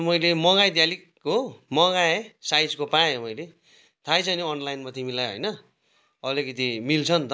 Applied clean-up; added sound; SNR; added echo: none; none; none; none.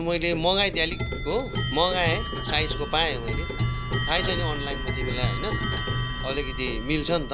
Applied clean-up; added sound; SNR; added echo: none; Clock; 0 dB; none.